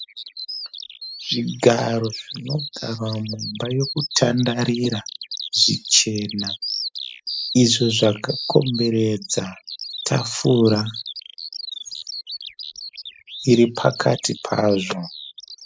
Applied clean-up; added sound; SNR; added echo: classical method spectral subtraction.